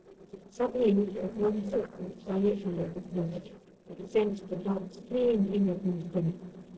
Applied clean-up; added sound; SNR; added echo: neural separator model SepFormer DNS4.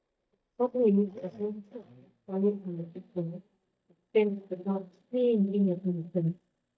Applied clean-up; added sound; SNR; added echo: neural mask model DeepFilterNet 3.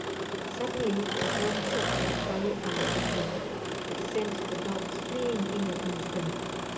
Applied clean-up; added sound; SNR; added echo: none; Engine; -3 dB; reverberation time 0.2 s.